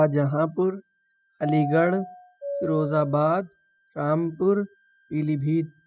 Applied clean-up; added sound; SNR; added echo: classical method spectral subtraction.